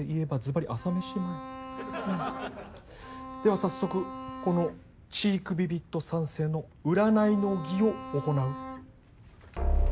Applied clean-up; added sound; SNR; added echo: none; Bowed string instrument; 12 dB; none.